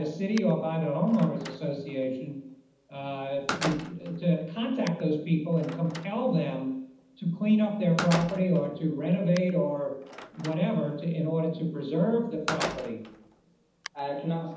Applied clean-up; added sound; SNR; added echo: none; Slam; 12 dB; reverberation time 0.8 s.